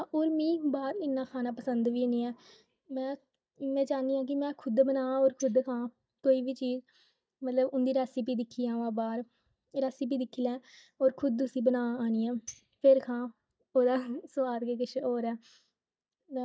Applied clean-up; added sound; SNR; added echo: neural mask model DeepFilterNet 3.